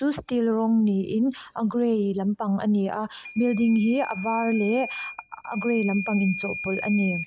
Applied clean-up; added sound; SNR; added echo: neural mask model RNNoise.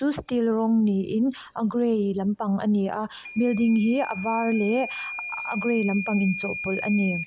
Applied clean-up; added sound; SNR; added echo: none; Microwave oven / Alarm; 12 dB; none.